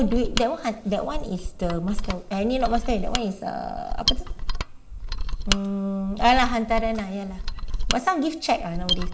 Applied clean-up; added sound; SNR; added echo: none; Mechanisms; 1 dB; reverberation time 0.9 s.